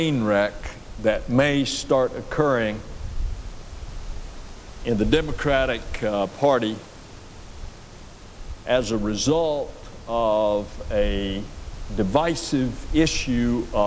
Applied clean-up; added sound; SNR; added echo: none; Wind; 9 dB; none.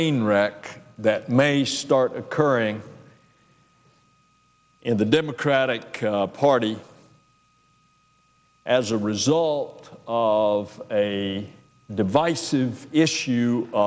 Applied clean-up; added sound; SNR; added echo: none; none; none; none.